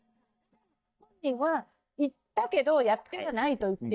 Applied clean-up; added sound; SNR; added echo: neural mask model DeepFilterNet 3.